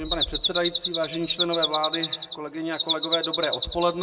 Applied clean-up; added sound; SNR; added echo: none; Bird vocalization, bird call, bird song; -1 dB; reverberation time 1.0 s.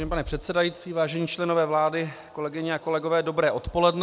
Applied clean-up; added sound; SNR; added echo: none; none; none; none.